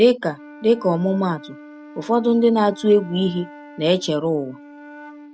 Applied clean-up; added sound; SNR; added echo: none; Wind instrument, woodwind instrument; 20 dB; none.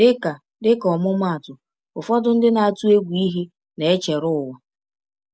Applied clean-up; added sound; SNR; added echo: none; none; none; none.